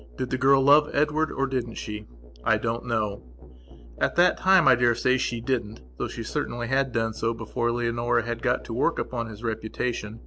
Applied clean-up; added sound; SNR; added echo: none; Musical instrument; 18 dB; none.